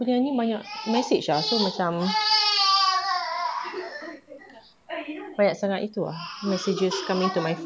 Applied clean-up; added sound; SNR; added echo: none; none; none; none.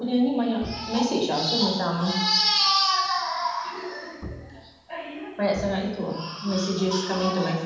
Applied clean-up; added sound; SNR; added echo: none; Bowed string instrument; 18 dB; reverberation time 1.1 s.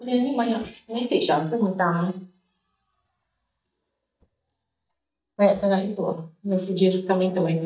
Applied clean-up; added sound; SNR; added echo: neural mask model DeepFilterNet 3.